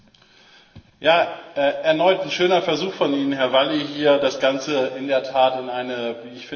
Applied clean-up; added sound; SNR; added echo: none; none; none; reverberation time 2.6 s.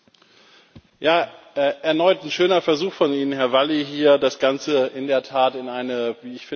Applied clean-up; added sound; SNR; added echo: none; none; none; none.